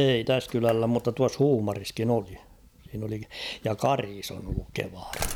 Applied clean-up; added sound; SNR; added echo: none; Slam; 16 dB; none.